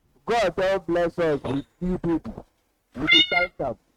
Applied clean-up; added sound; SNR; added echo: neural mask model RNNoise.